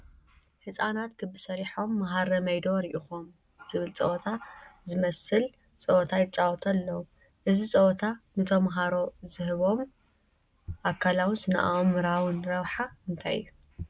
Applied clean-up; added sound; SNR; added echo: none; none; none; none.